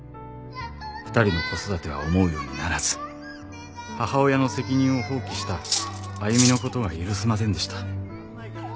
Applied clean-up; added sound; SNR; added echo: none; Cutlery, silverware; 4 dB; none.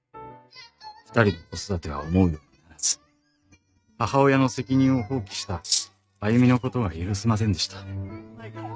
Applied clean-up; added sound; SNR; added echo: neural mask model RNNoise.